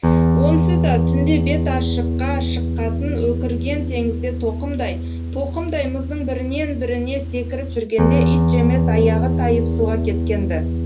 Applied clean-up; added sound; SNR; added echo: none; Guitar; -4 dB; reverberation time 0.3 s.